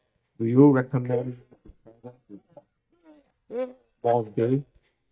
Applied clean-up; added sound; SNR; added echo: neural mask model DeepFilterNet 3.